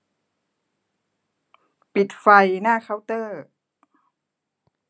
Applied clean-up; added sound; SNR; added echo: none; none; none; none.